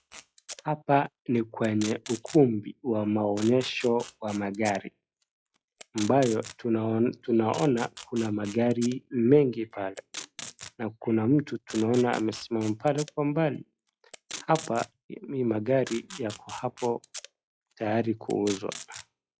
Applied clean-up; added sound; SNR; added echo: classical method log-MMSE.